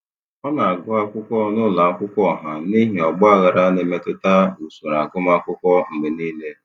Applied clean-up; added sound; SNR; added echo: none; none; none; none.